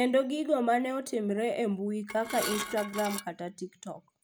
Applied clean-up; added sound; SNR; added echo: none; Dishes, pots, and pans / Glass; 8 dB; none.